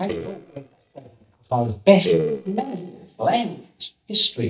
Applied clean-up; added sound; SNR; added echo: neural mask model DeepFilterNet 3.